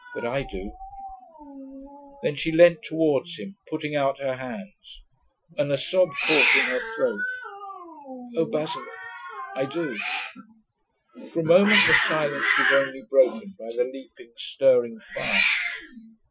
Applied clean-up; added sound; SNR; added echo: classical method Wiener filter.